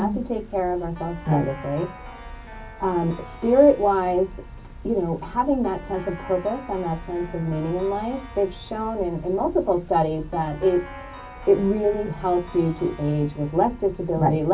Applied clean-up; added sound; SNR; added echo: none; Keyboard (musical); 15 dB; reverberation time 0.4 s.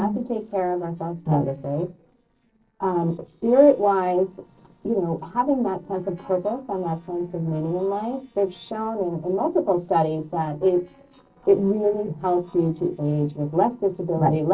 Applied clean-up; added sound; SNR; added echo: neural separator model SepFormer DNS4.